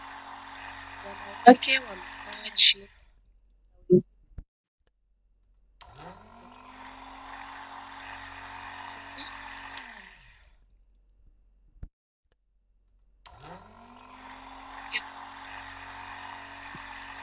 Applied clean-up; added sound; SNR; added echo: none; Domestic sounds, home sounds; 15 dB; none.